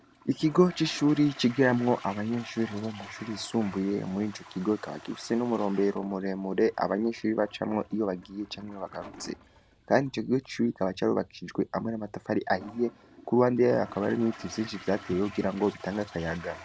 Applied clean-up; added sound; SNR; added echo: none; Toilet flush; 20 dB; none.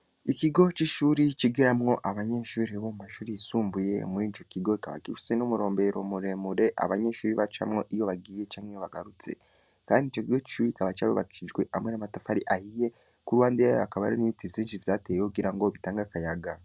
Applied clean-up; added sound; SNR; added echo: none; none; none; none.